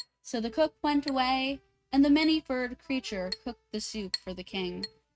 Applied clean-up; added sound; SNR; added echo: neural mask model RNNoise.